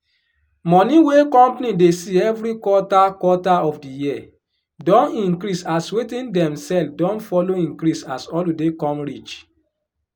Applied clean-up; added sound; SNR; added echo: none; none; none; none.